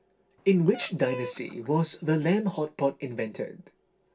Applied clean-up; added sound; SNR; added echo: none; Fowl; 14 dB; reverberation time 0.2 s.